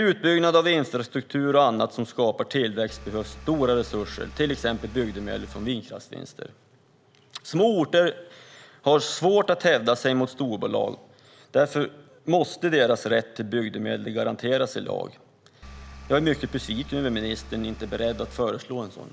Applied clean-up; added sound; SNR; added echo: none; Engine; 16 dB; none.